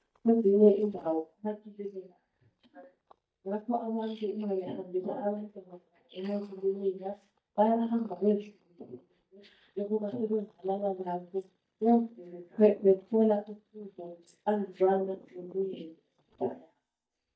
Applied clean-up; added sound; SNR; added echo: neural mask model DeepFilterNet 3.